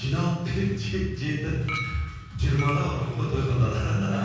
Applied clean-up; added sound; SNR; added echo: none; Chink, clink; 12 dB; reverberation time 1.3 s.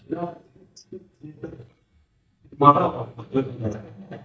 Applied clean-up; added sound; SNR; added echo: neural mask model DeepFilterNet 3.